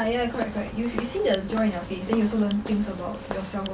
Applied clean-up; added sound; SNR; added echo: none; Walk, footsteps; 11 dB; none.